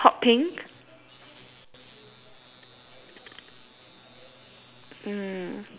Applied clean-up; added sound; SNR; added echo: none; none; none; none.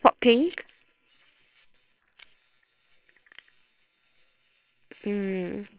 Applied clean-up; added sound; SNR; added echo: neural separator model SepFormer WHAMR!.